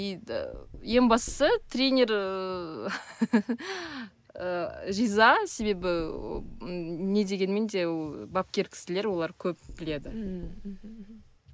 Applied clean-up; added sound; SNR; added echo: none; Knock; 16 dB; none.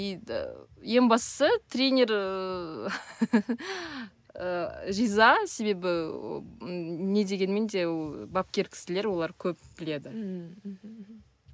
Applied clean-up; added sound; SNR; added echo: none; none; none; none.